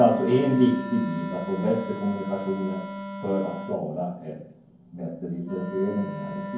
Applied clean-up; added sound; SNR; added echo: none; Wind instrument, woodwind instrument; 9 dB; reverberation time 0.9 s.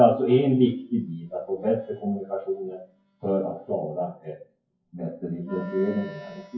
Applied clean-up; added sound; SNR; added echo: classical method WPE with log-MMSE.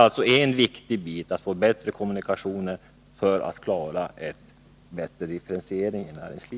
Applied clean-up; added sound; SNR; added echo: none; none; none; none.